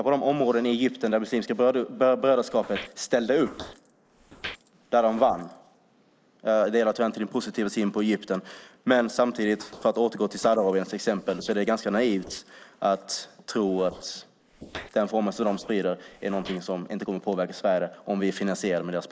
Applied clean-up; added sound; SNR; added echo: neural mask model Resemble Enhance denoiser.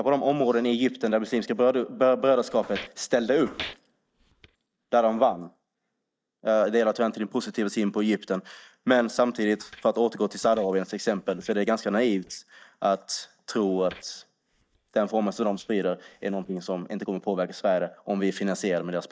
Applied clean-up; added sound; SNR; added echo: neural mask model DeepFilterNet 3.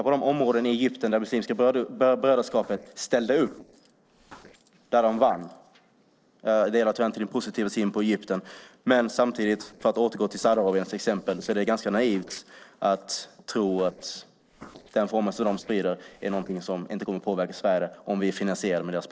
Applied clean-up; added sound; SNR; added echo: neural separator model SepFormer DNS4.